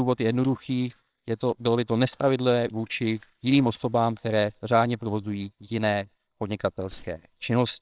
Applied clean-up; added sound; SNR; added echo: neural separator model SepFormer WHAMR!.